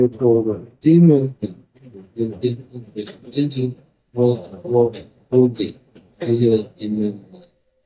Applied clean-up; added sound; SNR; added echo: neural mask model DeepFilterNet 3.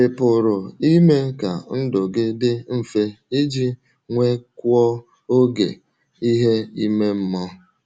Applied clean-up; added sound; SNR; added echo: none; none; none; none.